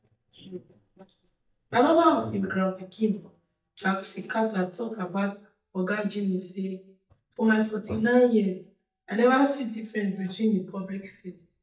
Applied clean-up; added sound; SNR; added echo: neural mask model DeepFilterNet 3.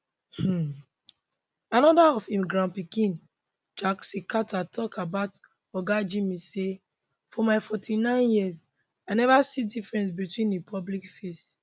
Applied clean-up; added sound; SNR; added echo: none; none; none; none.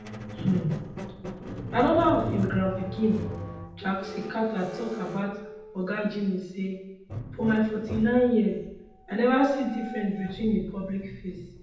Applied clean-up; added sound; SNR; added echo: none; Squeak; 11 dB; reverberation time 0.8 s.